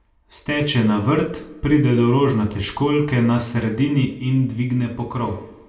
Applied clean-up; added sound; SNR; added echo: none; none; none; reverberation time 0.3 s.